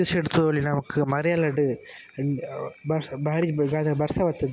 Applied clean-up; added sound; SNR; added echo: none; none; none; none.